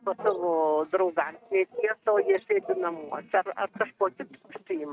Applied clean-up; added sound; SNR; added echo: neural mask model RNNoise.